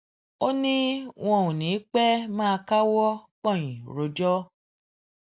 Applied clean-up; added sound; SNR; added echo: none; none; none; none.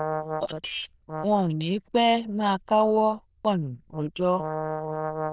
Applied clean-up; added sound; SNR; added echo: neural diffusion model UNIVERSE++.